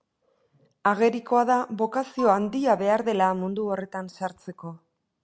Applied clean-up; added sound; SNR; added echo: none; Marimba, xylophone; 18 dB; none.